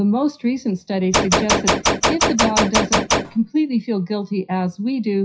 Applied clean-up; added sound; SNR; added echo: classical method WPE with log-MMSE.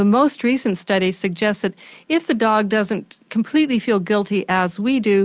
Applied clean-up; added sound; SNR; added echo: none; none; none; none.